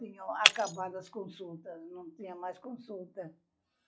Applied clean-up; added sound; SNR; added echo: classical method log-MMSE.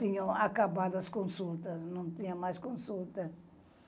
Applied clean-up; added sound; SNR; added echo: none; none; none; none.